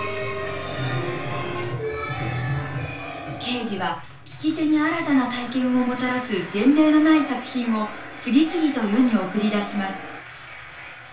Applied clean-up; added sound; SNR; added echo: none; Keyboard (musical); 16 dB; reverberation time 0.3 s.